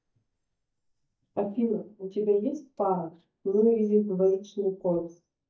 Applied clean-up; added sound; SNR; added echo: neural mask model DeepFilterNet 3.